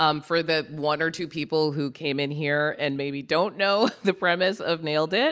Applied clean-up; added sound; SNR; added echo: none; none; none; none.